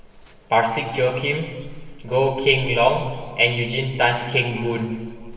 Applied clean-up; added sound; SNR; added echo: none; Livestock, farm animals, working animals; 17 dB; reverberation time 1.9 s.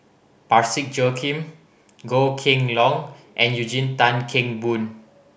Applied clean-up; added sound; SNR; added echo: none; none; none; none.